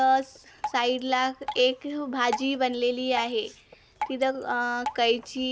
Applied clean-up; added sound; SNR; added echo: none; Drip; 12 dB; none.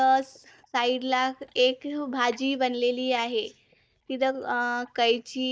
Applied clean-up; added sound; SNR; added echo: neural mask model DeepFilterNet 3.